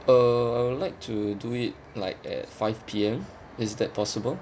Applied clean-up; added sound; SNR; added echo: none; none; none; none.